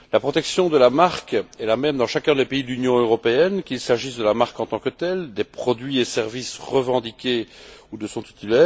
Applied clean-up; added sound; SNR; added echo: none; none; none; none.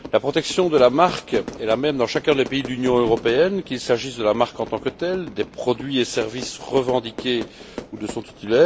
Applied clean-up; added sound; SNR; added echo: none; Fire / Fireworks; 15 dB; none.